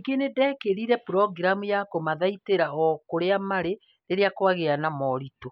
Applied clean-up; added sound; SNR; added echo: none; none; none; none.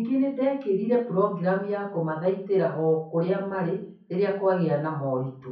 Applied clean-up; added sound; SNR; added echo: none; none; none; reverberation time 0.6 s.